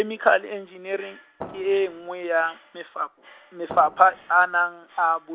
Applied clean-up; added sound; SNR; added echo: none; Fireworks; 17 dB; none.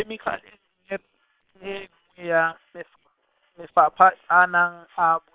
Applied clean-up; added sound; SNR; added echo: neural separator model SepFormer WHAM!.